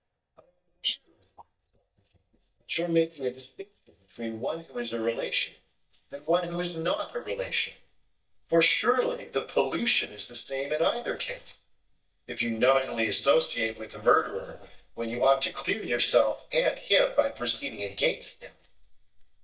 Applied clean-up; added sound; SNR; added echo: neural mask model DeepFilterNet 3.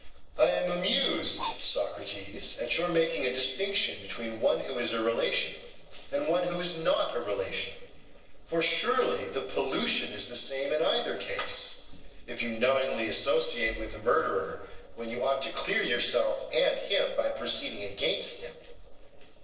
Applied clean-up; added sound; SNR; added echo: neural separator model SepFormer DNS4.